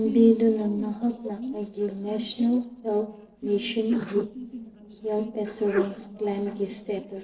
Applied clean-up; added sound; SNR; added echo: neural separator model SepFormer DNS4.